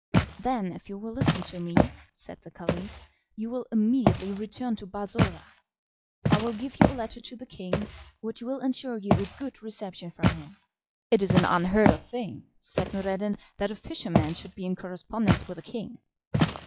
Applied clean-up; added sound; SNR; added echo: classical method log-MMSE.